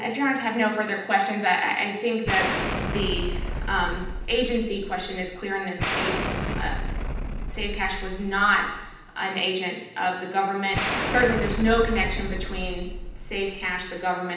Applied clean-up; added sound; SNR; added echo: none; Explosion; 3 dB; reverberation time 0.9 s.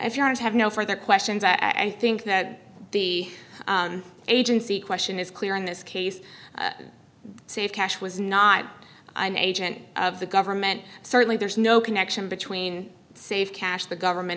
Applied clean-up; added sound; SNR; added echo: none; none; none; none.